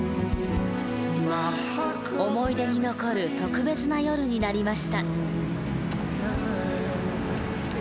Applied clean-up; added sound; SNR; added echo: none; none; none; none.